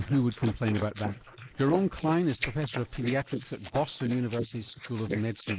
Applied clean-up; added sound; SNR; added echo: neural mask model Resemble Enhance denoiser.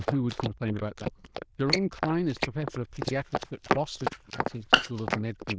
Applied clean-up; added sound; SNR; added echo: neural diffusion model UNIVERSE++.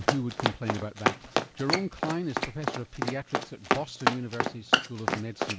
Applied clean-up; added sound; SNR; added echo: none; Run; -4 dB; none.